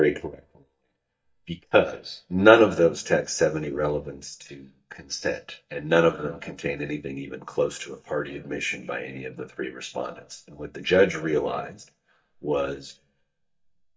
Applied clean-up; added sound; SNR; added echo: neural mask model DeepFilterNet 3.